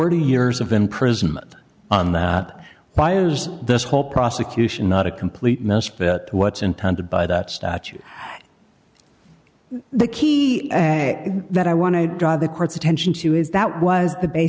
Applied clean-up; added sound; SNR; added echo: none; none; none; none.